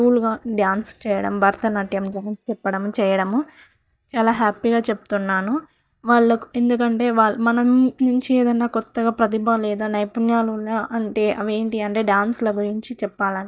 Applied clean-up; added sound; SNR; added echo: neural mask model DeepFilterNet 3.